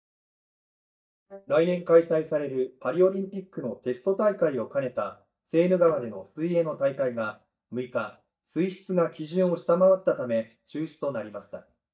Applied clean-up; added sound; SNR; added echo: neural mask model DeepFilterNet 3.